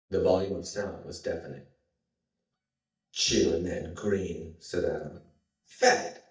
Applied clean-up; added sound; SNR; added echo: neural mask model DeepFilterNet 3.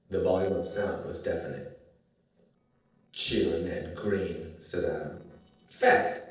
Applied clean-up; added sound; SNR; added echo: neural separator model SepFormer DNS4.